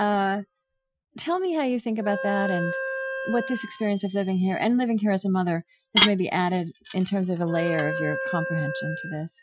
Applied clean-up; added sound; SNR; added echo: classical method Wiener filter.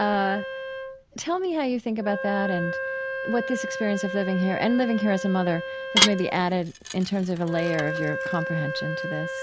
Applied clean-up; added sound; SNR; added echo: none; Dishes, pots, and pans / Glass + Wind instrument, woodwind instrument; 4 dB; none.